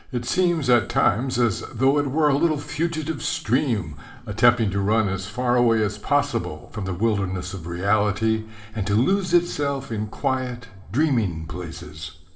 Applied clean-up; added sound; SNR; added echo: none; none; none; reverberation time 1.7 s.